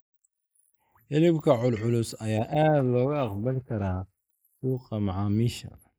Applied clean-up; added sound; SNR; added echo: neural mask model Resemble Enhance denoiser.